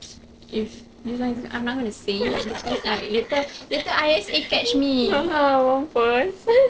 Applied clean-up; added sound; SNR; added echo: neural separator model SepFormer DNS4.